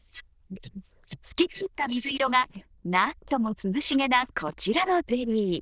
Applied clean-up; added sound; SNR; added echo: neural diffusion model UNIVERSE++.